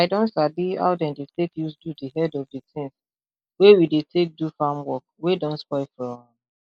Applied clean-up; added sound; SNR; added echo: neural mask model Resemble Enhance denoiser.